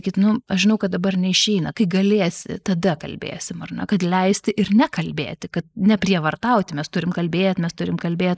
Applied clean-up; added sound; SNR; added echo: neural mask model Resemble Enhance denoiser.